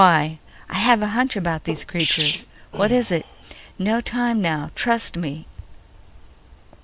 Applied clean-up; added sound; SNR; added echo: none; Sneeze; 8 dB; none.